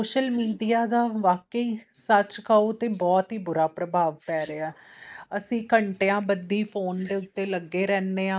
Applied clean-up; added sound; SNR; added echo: neural mask model Resemble Enhance denoiser.